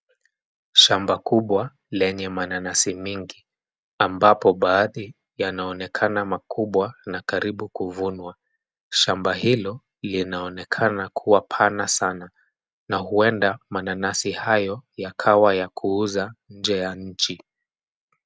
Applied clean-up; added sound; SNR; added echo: none; none; none; none.